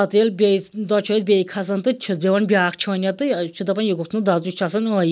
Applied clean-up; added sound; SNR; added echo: none; none; none; none.